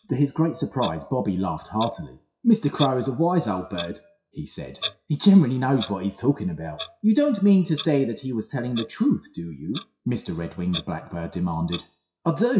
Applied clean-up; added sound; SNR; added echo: classical method WPE with log-MMSE.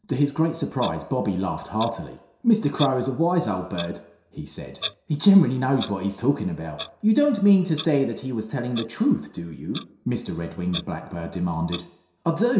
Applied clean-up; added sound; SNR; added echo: none; Clock; 18 dB; reverberation time 0.7 s.